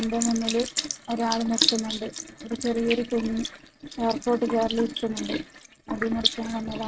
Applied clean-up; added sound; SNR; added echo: neural mask model RNNoise.